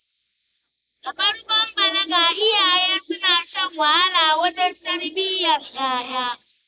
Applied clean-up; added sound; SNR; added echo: neural mask model Resemble Enhance denoiser.